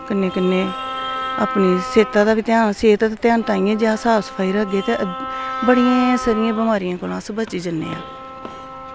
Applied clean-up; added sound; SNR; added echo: none; Wind instrument, woodwind instrument; 10 dB; none.